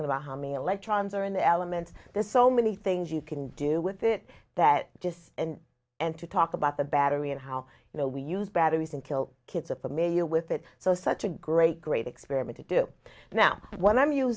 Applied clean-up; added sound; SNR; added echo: none; none; none; none.